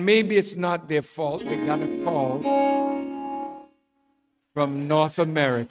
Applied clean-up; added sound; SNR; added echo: neural mask model RNNoise.